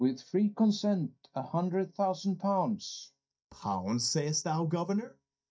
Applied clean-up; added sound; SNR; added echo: neural mask model DeepFilterNet 3.